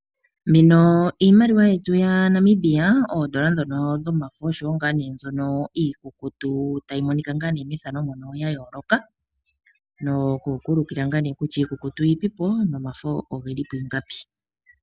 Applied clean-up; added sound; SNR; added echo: none; none; none; none.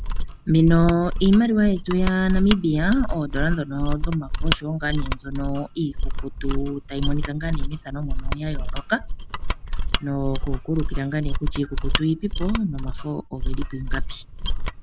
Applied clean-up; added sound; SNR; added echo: none; Mechanisms; 0 dB; none.